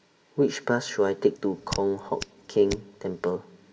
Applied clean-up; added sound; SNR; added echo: none; Hands; 13 dB; reverberation time 2.3 s.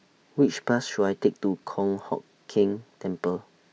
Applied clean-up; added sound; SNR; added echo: none; none; none; none.